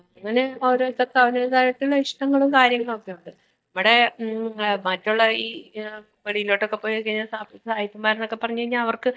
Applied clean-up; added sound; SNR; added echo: neural mask model DeepFilterNet 3.